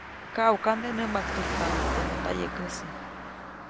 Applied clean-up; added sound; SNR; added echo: none; Car passing by; 2 dB; none.